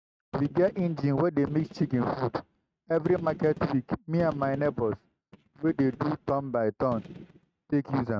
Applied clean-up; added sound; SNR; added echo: neural mask model RNNoise.